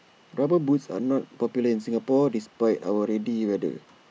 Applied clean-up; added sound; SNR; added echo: none; none; none; none.